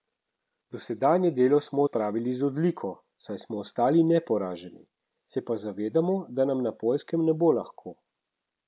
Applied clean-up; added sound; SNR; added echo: none; none; none; none.